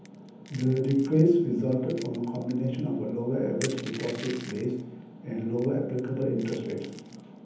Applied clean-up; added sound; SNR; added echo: none; Crushing; 19 dB; reverberation time 1.3 s.